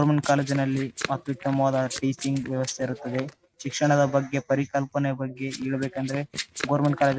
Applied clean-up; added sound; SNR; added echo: neural mask model RNNoise.